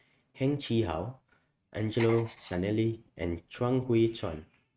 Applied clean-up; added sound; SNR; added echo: neural mask model RNNoise.